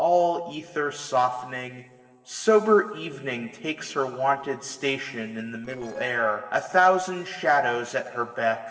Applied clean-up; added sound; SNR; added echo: neural separator model SepFormer DNS4.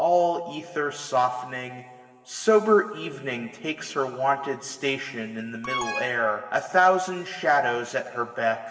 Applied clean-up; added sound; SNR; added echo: none; Alarm; 8 dB; reverberation time 3.0 s.